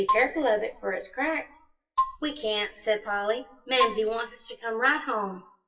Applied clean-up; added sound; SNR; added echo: classical method WPE with log-MMSE.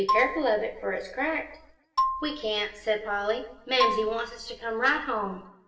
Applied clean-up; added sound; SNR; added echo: none; Marimba, xylophone; 4 dB; reverberation time 0.7 s.